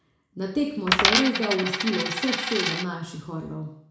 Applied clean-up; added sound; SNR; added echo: none; Coin (dropping); -3 dB; reverberation time 0.6 s.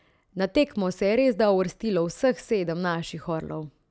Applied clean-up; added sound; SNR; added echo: none; none; none; none.